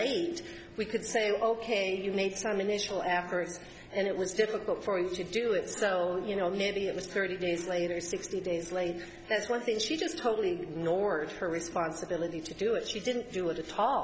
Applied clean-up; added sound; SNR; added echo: none; none; none; none.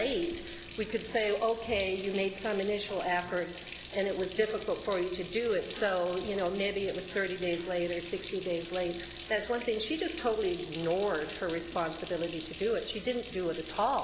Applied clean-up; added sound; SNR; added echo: none; Water tap, faucet; 7 dB; none.